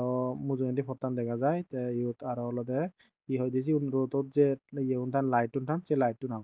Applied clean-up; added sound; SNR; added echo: none; none; none; none.